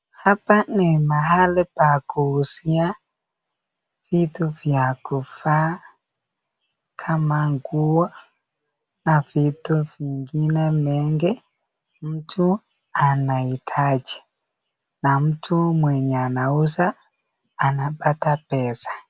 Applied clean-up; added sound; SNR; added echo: none; none; none; none.